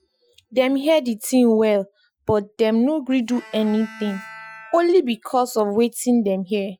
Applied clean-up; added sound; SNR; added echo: classical method Wiener filter.